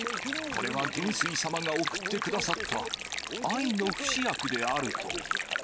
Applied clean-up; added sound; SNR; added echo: none; Stream; 2 dB; none.